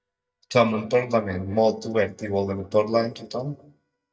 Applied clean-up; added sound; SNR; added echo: neural mask model DeepFilterNet 3.